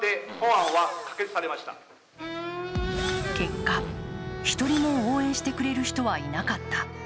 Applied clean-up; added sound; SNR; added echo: none; Engine / Drill + Fart; 13 dB; none.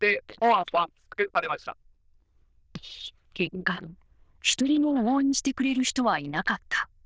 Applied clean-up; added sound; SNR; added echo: neural diffusion model UNIVERSE++.